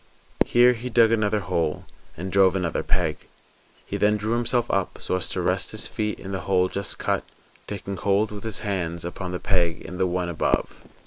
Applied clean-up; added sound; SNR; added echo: neural mask model Resemble Enhance denoiser.